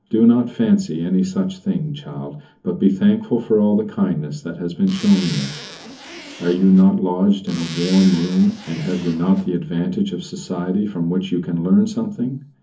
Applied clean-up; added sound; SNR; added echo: none; Zipper (clothing); 16 dB; reverberation time 0.3 s.